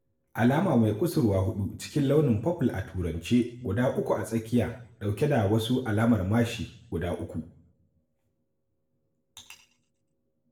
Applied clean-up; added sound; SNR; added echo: none; none; none; reverberation time 0.6 s.